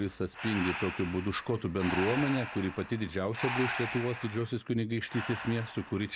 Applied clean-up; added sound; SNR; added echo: none; Breathing; 7 dB; none.